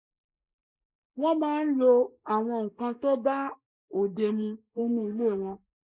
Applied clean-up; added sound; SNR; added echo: neural mask model Resemble Enhance denoiser.